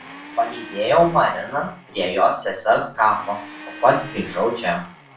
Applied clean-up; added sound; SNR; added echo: none; Domestic sounds, home sounds; 18 dB; reverberation time 0.3 s.